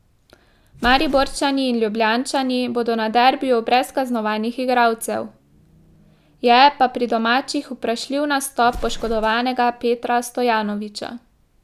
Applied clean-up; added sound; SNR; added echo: none; Explosion; 18 dB; none.